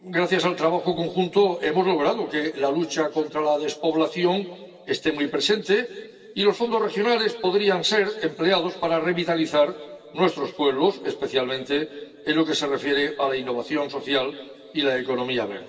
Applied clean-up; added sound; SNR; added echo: none; none; none; reverberation time 2.2 s.